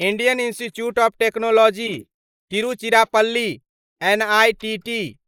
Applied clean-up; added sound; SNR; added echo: neural mask model Resemble Enhance denoiser.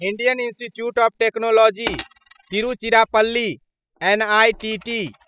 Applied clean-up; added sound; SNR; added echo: classical method spectral subtraction.